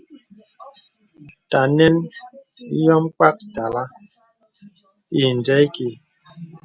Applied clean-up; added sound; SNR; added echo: none; none; none; none.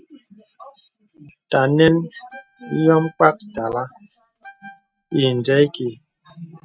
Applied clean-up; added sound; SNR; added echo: neural mask model RNNoise.